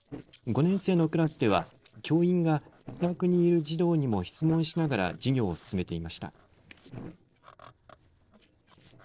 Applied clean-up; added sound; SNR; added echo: neural separator model SepFormer DNS4.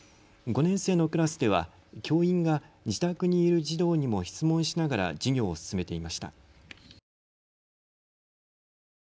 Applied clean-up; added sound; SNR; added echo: none; none; none; none.